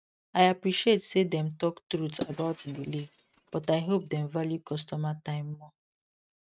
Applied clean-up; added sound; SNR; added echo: neural mask model RNNoise.